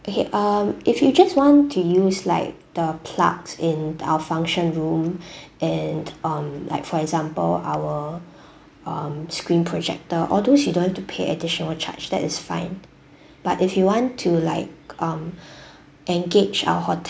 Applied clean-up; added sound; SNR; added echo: none; none; none; none.